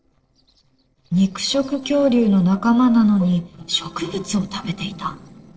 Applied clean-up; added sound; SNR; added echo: neural separator model SepFormer DNS4.